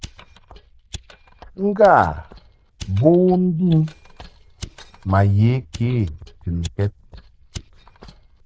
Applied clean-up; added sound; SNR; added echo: neural diffusion model UNIVERSE++.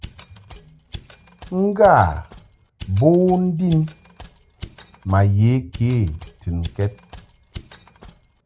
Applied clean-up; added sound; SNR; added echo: none; Mechanisms; 19 dB; none.